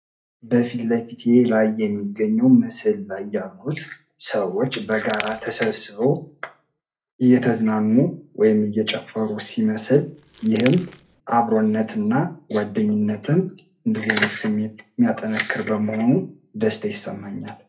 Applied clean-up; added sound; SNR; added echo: none; Crackle; 17 dB; reverberation time 0.3 s.